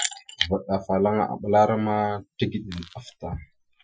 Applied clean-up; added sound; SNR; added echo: classical method Wiener filter.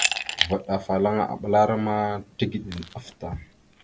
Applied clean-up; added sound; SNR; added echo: none; Glass; 7 dB; none.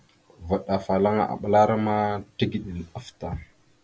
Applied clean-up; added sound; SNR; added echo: none; none; none; none.